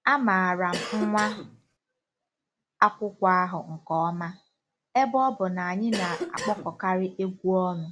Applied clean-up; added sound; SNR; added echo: none; Cough; 7 dB; none.